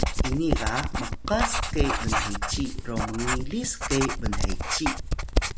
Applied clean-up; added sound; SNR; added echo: none; Writing; -3 dB; none.